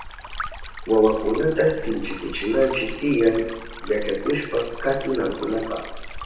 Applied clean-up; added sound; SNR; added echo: none; Stream; 10 dB; reverberation time 0.9 s.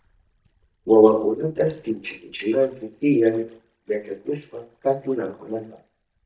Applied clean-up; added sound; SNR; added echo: neural mask model DeepFilterNet 3.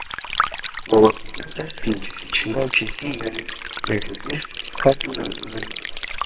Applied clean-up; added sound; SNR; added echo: neural separator model SepFormer WHAMR!.